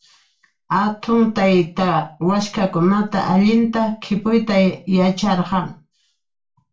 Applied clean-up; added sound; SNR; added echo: none; none; none; reverberation time 0.3 s.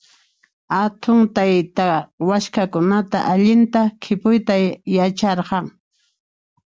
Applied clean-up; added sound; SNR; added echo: none; none; none; none.